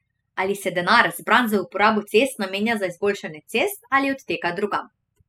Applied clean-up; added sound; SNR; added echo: classical method spectral subtraction.